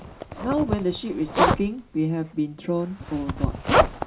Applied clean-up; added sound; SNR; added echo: none; Zipper (clothing); -1 dB; reverberation time 0.2 s.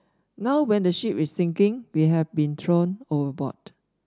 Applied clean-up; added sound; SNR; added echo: none; none; none; none.